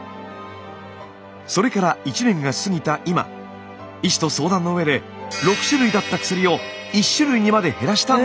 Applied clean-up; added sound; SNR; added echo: none; none; none; none.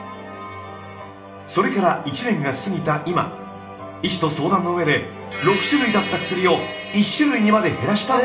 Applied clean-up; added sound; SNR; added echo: none; none; none; reverberation time 0.8 s.